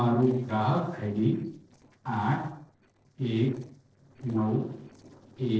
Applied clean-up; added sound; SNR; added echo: neural separator model SepFormer DNS4.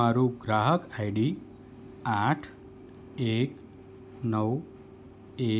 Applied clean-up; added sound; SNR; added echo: none; none; none; none.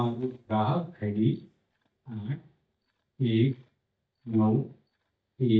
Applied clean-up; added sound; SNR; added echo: neural mask model DeepFilterNet 3.